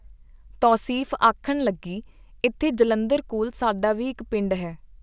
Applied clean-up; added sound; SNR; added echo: none; none; none; none.